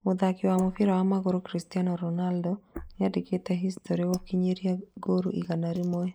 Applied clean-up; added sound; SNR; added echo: neural mask model Resemble Enhance denoiser.